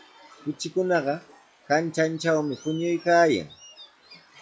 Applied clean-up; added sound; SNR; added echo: classical method log-MMSE.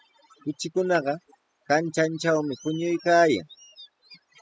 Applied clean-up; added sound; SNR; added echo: classical method spectral subtraction.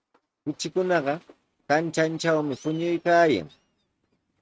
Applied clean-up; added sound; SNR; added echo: neural mask model RNNoise.